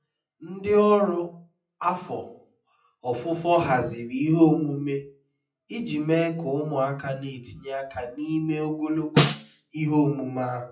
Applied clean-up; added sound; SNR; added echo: classical method WPE with log-MMSE.